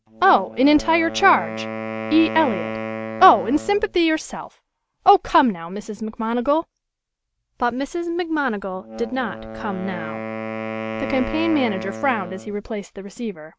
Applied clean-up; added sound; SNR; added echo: none; Wind instrument, woodwind instrument; 11 dB; none.